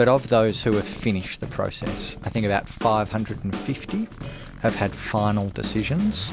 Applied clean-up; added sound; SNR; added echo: none; Zipper (clothing) + Drum / Drum kit; 11 dB; none.